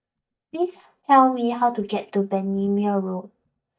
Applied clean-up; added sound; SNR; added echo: neural mask model DeepFilterNet 3.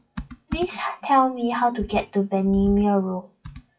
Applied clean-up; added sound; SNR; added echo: classical method WPE with log-MMSE.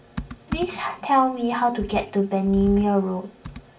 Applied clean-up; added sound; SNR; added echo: none; Computer keyboard; 14 dB; reverberation time 0.3 s.